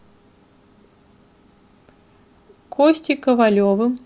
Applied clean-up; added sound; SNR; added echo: none; none; none; none.